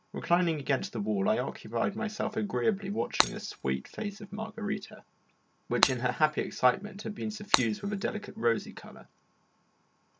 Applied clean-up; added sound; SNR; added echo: none; Shatter; 2 dB; none.